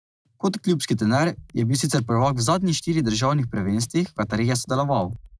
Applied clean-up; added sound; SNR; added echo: neural mask model RNNoise.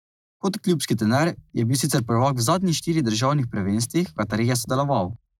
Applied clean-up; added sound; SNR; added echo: neural mask model DeepFilterNet 3.